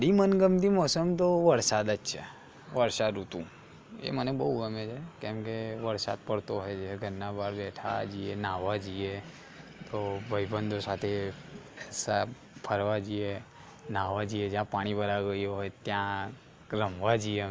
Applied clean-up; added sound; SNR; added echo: none; none; none; none.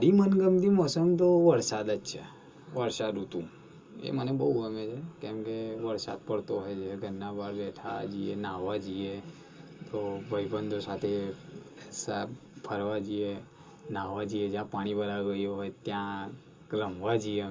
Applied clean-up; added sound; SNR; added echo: none; none; none; reverberation time 0.2 s.